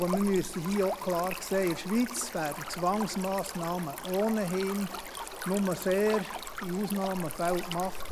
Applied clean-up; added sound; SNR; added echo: none; Stream; 8 dB; none.